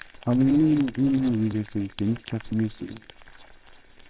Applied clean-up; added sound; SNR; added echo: neural separator model SepFormer WHAMR!.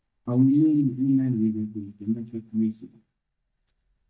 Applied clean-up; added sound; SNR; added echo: neural mask model DeepFilterNet 3.